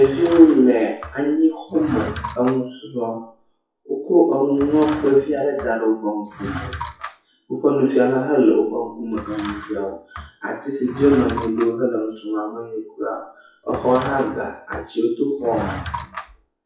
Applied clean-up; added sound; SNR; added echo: classical method WPE with log-MMSE.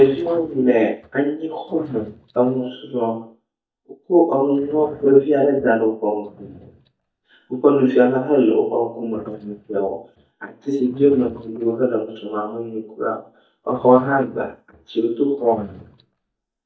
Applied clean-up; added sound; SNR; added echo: neural mask model DeepFilterNet 3.